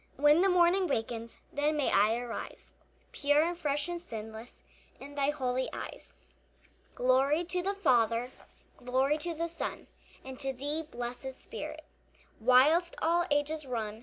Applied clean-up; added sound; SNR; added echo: none; none; none; none.